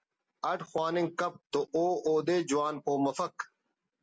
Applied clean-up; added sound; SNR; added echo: none; none; none; none.